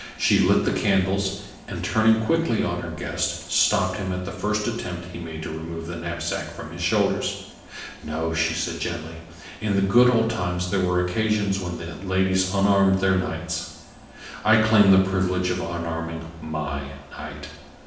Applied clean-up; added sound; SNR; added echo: none; none; none; reverberation time 0.9 s.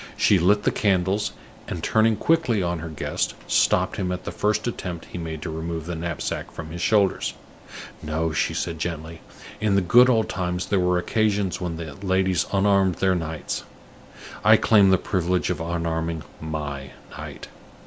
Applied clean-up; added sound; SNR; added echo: none; none; none; none.